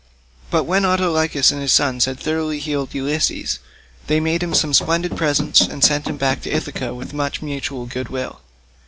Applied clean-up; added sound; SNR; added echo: none; Run; 9 dB; none.